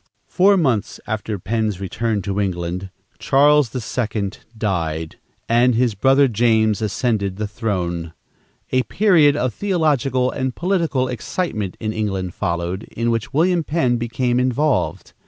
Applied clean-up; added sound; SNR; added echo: none; none; none; none.